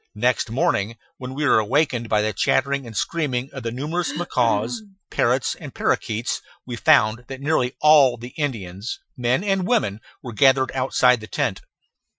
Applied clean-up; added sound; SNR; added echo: classical method Wiener filter.